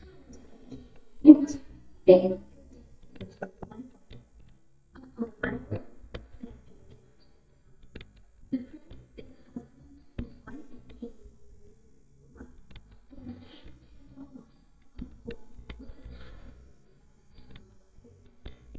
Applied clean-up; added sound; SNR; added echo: neural mask model DeepFilterNet 3.